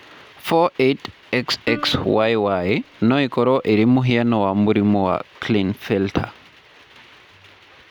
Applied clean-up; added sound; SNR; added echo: none; Plucked string instrument; 17 dB; none.